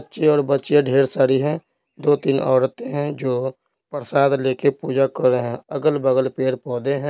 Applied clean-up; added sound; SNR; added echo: none; none; none; none.